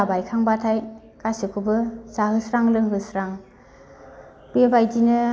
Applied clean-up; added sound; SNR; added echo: none; none; none; none.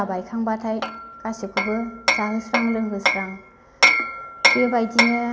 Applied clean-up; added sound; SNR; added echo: none; Hammer; -2 dB; none.